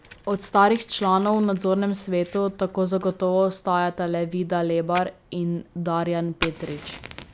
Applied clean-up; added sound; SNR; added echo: none; Fire; 16 dB; none.